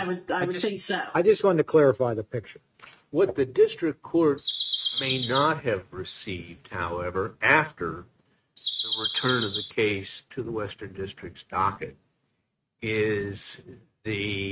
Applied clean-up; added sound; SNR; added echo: neural mask model RNNoise.